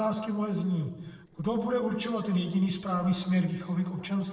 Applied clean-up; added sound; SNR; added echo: neural separator model SepFormer DNS4.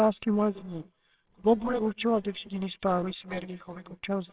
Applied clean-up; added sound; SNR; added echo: neural separator model SepFormer WHAMR!.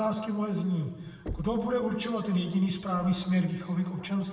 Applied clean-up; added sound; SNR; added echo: none; Knock; 15 dB; reverberation time 1.1 s.